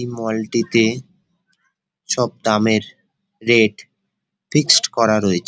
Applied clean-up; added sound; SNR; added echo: none; none; none; none.